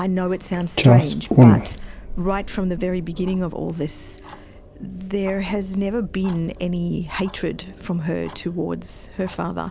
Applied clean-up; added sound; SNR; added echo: none; Clock; -2 dB; none.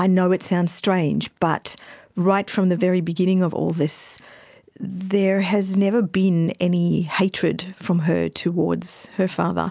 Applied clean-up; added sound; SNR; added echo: none; none; none; none.